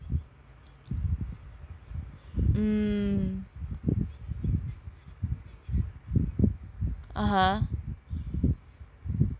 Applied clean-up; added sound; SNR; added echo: none; none; none; none.